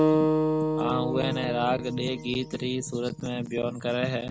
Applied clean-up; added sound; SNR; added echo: none; Acoustic guitar; -1 dB; none.